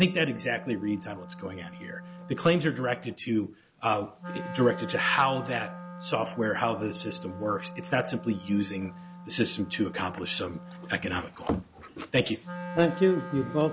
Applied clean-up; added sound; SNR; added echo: none; Wind instrument, woodwind instrument; 13 dB; none.